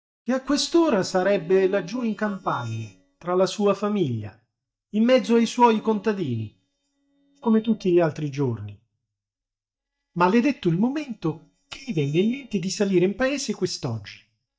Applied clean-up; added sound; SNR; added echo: neural mask model DeepFilterNet 3.